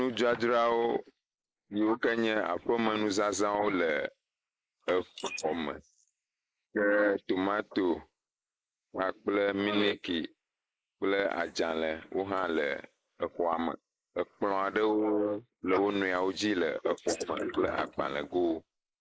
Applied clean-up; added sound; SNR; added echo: neural mask model Resemble Enhance denoiser.